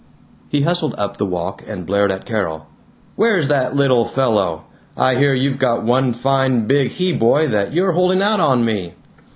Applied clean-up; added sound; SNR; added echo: none; none; none; none.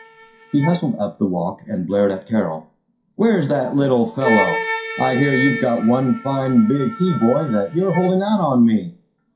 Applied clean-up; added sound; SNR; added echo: classical method WPE with log-MMSE.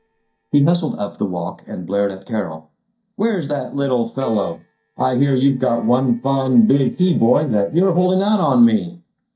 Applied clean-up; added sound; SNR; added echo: neural mask model DeepFilterNet 3.